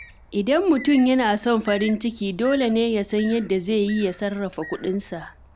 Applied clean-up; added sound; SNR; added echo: none; Bird; 20 dB; none.